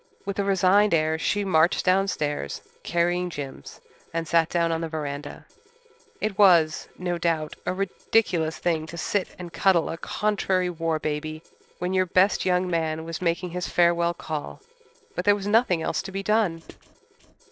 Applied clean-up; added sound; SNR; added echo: neural separator model SepFormer DNS4.